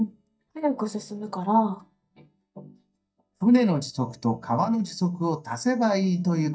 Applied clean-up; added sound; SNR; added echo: neural mask model DeepFilterNet 3.